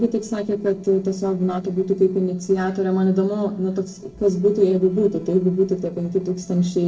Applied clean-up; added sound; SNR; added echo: neural separator model SepFormer DNS4.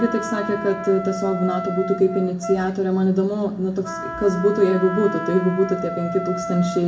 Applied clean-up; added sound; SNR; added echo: none; Wind instrument, woodwind instrument; 9 dB; reverberation time 0.4 s.